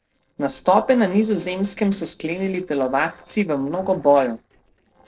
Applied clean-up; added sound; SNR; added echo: neural separator model SepFormer DNS4.